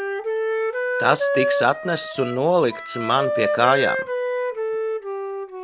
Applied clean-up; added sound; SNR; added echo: none; Wind instrument, woodwind instrument; 1 dB; none.